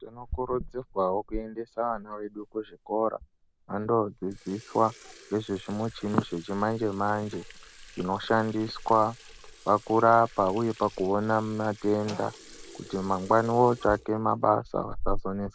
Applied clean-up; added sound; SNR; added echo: none; Sink (filling or washing) / Water tap, faucet; 13 dB; none.